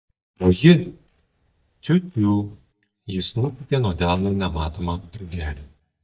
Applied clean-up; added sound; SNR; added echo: neural mask model DeepFilterNet 3.